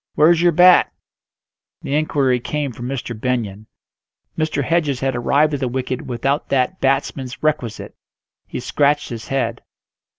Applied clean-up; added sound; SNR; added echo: none; none; none; none.